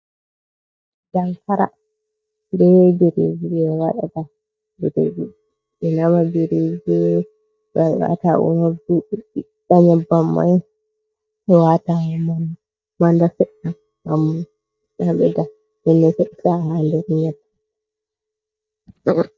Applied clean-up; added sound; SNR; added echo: neural mask model DeepFilterNet 3.